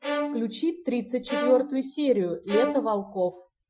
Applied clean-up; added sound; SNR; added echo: classical method Wiener filter.